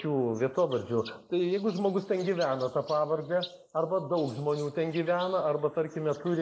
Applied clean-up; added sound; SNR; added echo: neural mask model Resemble Enhance denoiser.